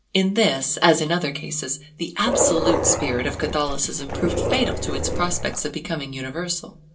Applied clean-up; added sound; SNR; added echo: none; Dog; 1 dB; reverberation time 0.2 s.